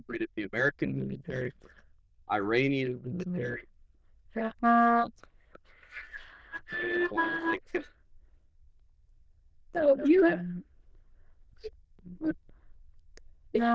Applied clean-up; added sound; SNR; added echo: neural diffusion model UNIVERSE++.